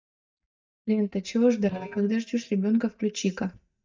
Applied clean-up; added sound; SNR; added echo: neural mask model DeepFilterNet 3.